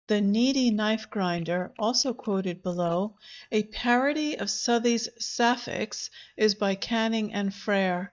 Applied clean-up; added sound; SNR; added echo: neural mask model DeepFilterNet 3.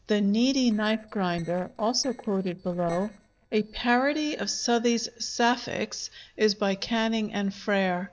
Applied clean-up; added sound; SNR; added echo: neural separator model SepFormer DNS4.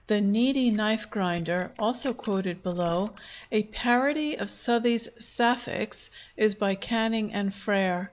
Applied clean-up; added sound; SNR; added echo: neural mask model Resemble Enhance denoiser.